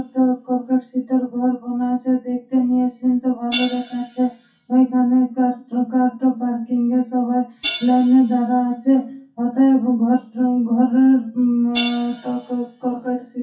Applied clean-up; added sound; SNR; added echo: classical method WPE with log-MMSE.